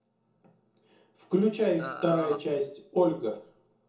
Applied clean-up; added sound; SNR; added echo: none; Burping, eructation; 9 dB; reverberation time 0.5 s.